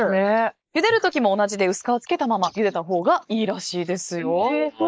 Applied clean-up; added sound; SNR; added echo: neural mask model Resemble Enhance denoiser.